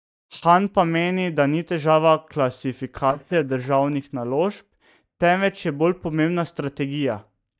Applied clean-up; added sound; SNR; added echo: neural mask model DeepFilterNet 3.